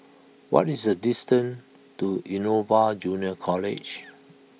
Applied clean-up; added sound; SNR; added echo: none; none; none; none.